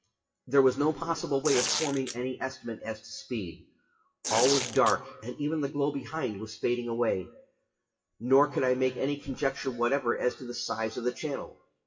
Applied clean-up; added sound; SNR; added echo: classical method WPE with log-MMSE.